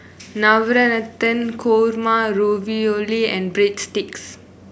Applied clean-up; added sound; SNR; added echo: none; none; none; none.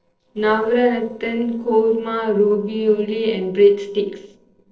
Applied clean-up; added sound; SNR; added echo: neural separator model SepFormer DNS4.